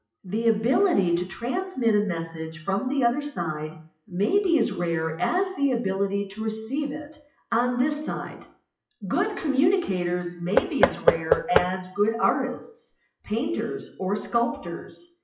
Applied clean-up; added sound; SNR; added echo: classical method WPE with log-MMSE.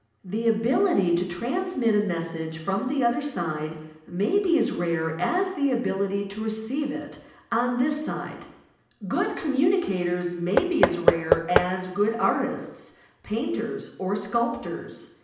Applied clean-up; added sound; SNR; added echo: none; Knock / Wood; -1 dB; reverberation time 0.8 s.